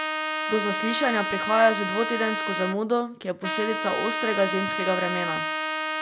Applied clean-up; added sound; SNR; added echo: none; Trumpet; 2 dB; none.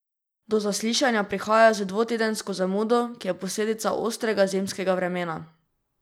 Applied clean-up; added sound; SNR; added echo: none; none; none; none.